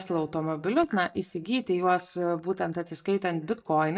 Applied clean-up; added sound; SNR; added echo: neural mask model DeepFilterNet 3.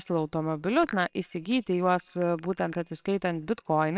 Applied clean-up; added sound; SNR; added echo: neural separator model SepFormer WHAMR!.